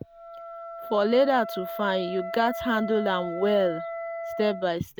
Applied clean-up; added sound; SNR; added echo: none; Wind instrument, woodwind instrument; 9 dB; none.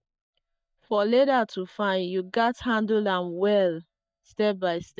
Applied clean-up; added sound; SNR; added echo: neural mask model DeepFilterNet 3.